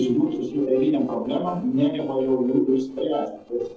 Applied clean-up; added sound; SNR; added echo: neural separator model SepFormer DNS4.